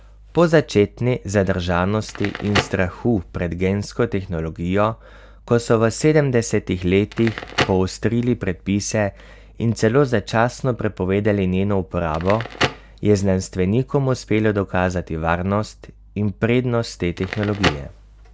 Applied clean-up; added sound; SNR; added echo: none; Crackle; 13 dB; none.